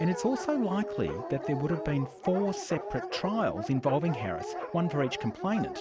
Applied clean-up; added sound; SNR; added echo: none; Dog; 7 dB; none.